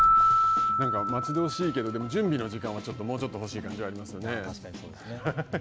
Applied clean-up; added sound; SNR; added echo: none; Keyboard (musical); -3 dB; none.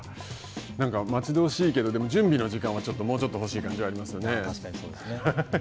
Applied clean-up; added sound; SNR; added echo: none; none; none; none.